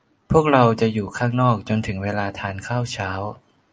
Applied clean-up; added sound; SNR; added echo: none; none; none; none.